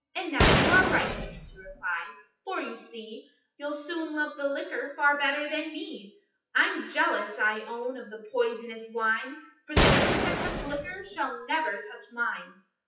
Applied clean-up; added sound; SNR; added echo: classical method WPE with log-MMSE.